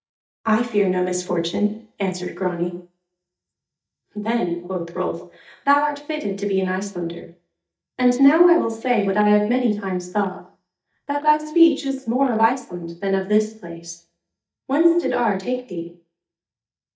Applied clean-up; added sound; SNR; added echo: neural mask model DeepFilterNet 3.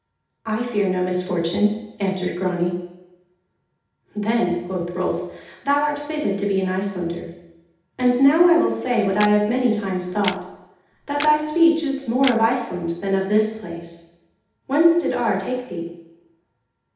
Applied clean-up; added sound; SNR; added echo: none; Camera; 13 dB; reverberation time 0.8 s.